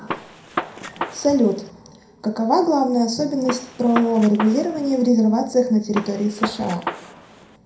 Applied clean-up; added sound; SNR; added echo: none; Gunshot, gunfire; 10 dB; reverberation time 0.4 s.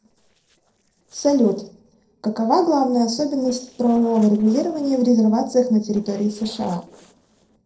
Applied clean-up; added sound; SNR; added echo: neural separator model SepFormer DNS4.